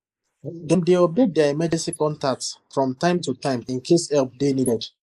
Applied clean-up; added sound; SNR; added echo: neural mask model Resemble Enhance denoiser.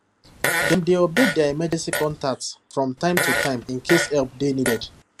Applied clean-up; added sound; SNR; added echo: none; Fart; 4 dB; none.